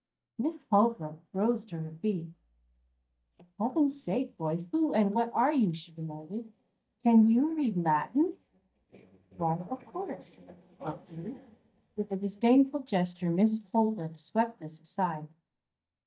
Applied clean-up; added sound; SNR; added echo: neural mask model DeepFilterNet 3.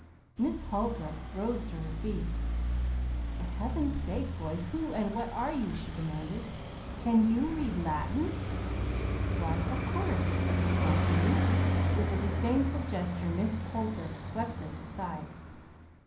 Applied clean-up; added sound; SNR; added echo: none; Traffic noise, roadway noise; -2 dB; reverberation time 0.6 s.